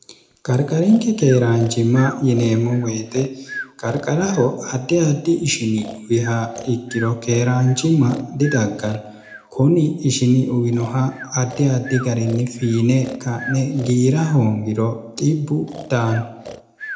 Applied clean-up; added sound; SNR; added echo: none; Breathing; 18 dB; reverberation time 0.6 s.